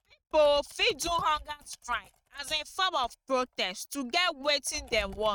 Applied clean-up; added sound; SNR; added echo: neural mask model RNNoise.